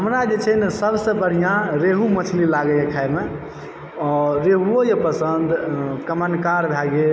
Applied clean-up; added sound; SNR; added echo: none; none; none; none.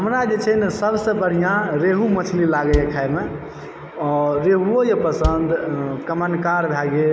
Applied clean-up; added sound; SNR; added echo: none; Bass drum; 9 dB; none.